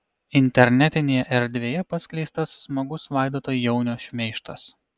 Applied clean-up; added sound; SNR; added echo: none; none; none; none.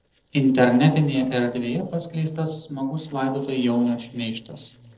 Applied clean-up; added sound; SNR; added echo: neural separator model SepFormer DNS4.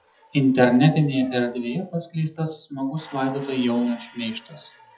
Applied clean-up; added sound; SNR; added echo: classical method WPE with log-MMSE.